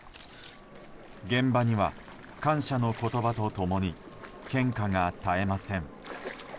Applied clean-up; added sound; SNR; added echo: none; Stream; 17 dB; none.